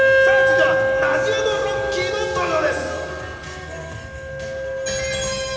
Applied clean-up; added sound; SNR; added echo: none; Wind instrument, woodwind instrument; -4 dB; reverberation time 2.8 s.